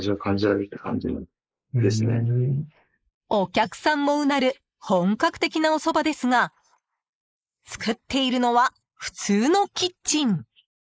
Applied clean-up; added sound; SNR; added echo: neural mask model Resemble Enhance denoiser.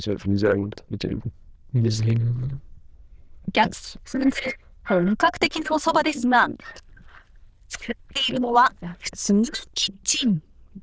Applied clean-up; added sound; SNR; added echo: neural diffusion model UNIVERSE++.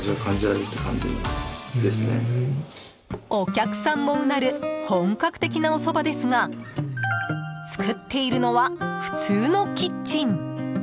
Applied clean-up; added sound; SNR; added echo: none; none; none; none.